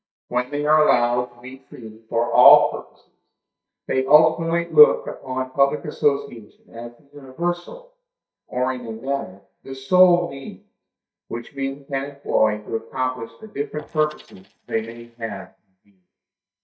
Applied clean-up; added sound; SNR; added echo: neural mask model DeepFilterNet 3.